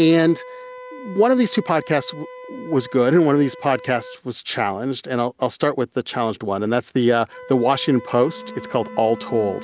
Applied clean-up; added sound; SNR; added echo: none; Wind instrument, woodwind instrument; 19 dB; none.